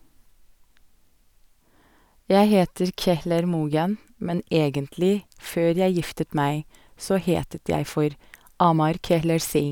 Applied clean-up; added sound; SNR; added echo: none; none; none; none.